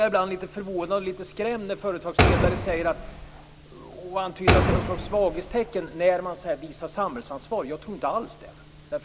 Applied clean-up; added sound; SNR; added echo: none; Door; -3 dB; none.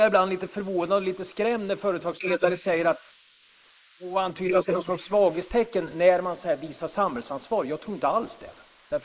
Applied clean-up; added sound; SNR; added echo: neural mask model Resemble Enhance denoiser.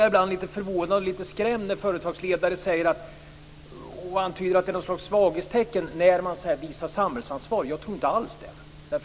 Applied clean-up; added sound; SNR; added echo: none; none; none; none.